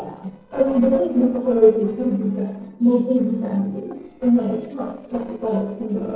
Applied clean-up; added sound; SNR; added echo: neural separator model SepFormer DNS4.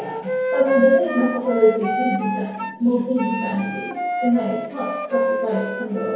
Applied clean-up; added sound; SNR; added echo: none; Wind instrument, woodwind instrument; 4 dB; reverberation time 1.0 s.